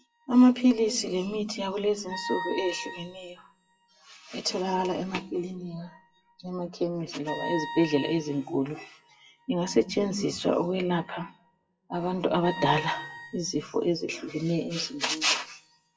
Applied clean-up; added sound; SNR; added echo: classical method WPE with log-MMSE.